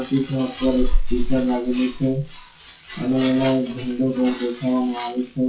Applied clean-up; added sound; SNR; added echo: classical method WPE with log-MMSE.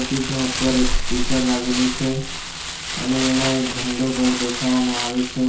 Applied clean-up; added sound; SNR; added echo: none; Crumpling, crinkling; 3 dB; reverberation time 0.6 s.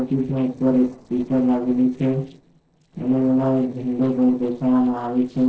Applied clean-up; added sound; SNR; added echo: neural separator model SepFormer DNS4.